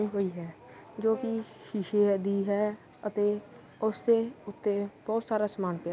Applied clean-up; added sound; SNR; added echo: none; Brass instrument; 19 dB; none.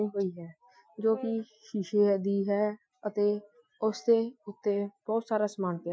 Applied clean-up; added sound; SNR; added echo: classical method Wiener filter.